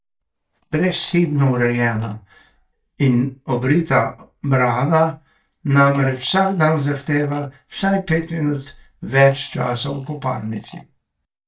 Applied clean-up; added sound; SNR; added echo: neural mask model DeepFilterNet 3.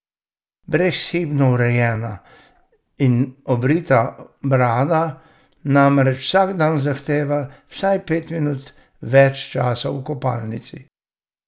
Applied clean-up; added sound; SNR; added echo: none; none; none; none.